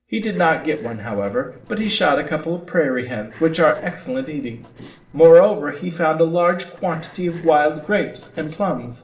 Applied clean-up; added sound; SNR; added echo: neural separator model SepFormer DNS4.